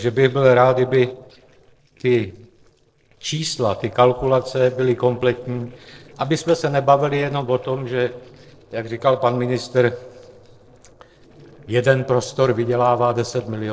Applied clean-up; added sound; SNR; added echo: neural separator model SepFormer DNS4.